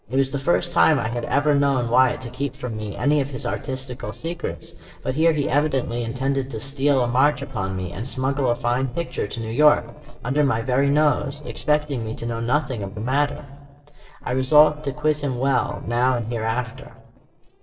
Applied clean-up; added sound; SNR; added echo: neural separator model SepFormer DNS4.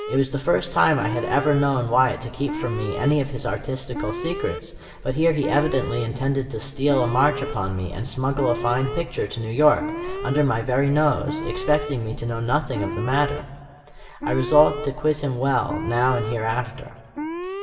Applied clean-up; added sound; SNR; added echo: none; Alarm; 10 dB; reverberation time 1.6 s.